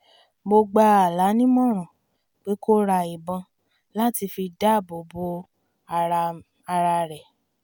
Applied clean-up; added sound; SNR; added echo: none; none; none; none.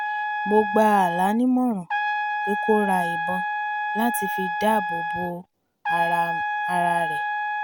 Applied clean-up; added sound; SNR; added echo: none; Trumpet; 2 dB; none.